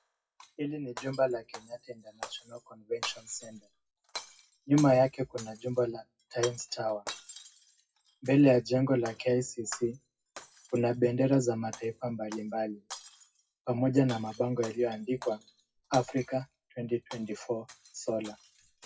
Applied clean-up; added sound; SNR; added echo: classical method WPE with log-MMSE.